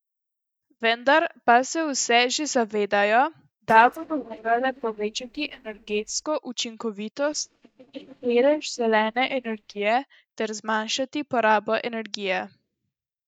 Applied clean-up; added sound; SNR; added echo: neural mask model DeepFilterNet 3.